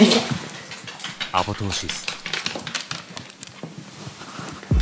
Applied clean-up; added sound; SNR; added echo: none; Dog; -4 dB; none.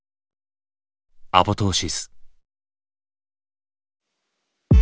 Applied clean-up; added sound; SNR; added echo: none; none; none; none.